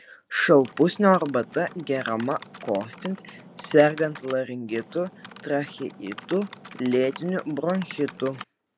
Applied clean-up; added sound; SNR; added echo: none; Typing; 18 dB; none.